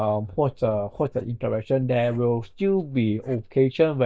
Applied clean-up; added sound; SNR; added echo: neural mask model DeepFilterNet 3.